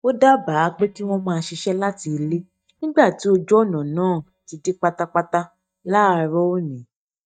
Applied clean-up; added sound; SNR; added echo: neural mask model DeepFilterNet 3.